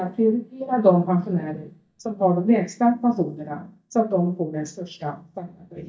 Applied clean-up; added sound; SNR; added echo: neural mask model DeepFilterNet 3.